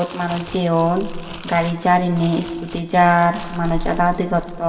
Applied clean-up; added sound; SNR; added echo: none; Crumpling, crinkling; 12 dB; reverberation time 2.1 s.